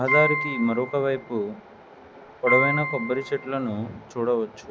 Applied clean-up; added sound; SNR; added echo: none; Piano; 3 dB; none.